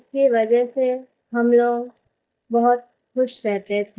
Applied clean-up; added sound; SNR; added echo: neural mask model DeepFilterNet 3.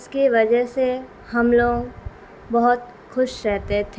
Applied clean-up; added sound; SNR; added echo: none; none; none; none.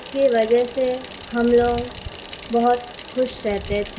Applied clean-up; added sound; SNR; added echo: none; Bicycle; 10 dB; reverberation time 0.4 s.